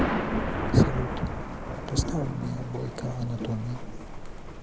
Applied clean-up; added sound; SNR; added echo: none; Thunder; 1 dB; none.